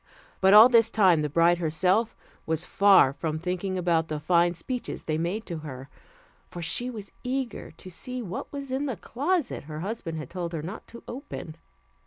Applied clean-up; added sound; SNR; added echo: none; none; none; none.